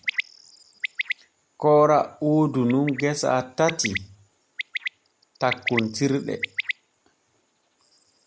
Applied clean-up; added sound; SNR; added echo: none; Bird; 10 dB; none.